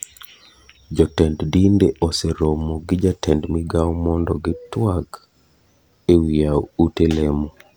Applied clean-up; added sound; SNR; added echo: none; none; none; none.